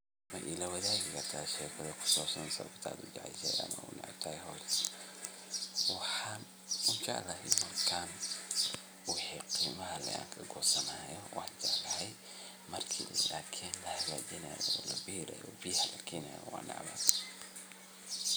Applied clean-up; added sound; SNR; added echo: none; none; none; none.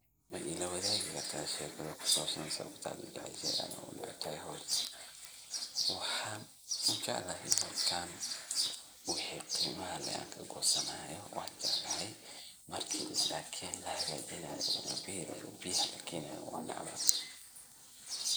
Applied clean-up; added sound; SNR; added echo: neural mask model Resemble Enhance denoiser.